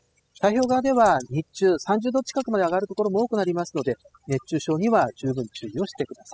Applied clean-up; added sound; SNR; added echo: classical method spectral subtraction.